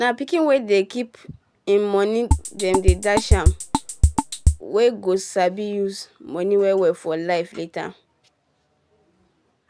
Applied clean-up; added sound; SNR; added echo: none; Drum kit; -3 dB; none.